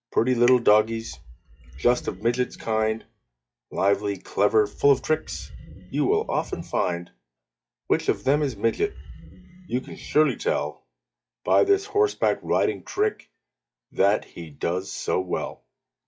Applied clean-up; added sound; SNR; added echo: classical method log-MMSE.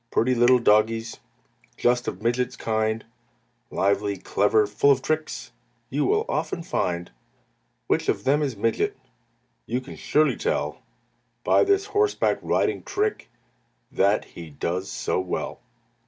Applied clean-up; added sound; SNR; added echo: none; none; none; none.